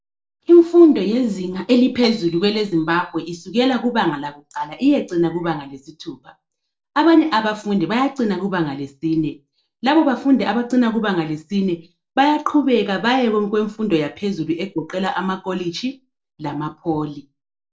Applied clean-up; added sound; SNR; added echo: neural separator model SepFormer DNS4.